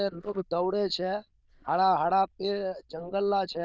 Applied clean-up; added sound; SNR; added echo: neural diffusion model UNIVERSE++.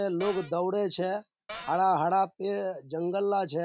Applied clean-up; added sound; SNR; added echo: none; Cupboard open or close; 11 dB; none.